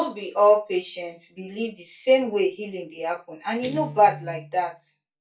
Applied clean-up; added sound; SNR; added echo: neural mask model DeepFilterNet 3.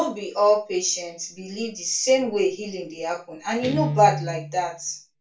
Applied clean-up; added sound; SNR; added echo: none; Guitar; 11 dB; reverberation time 0.2 s.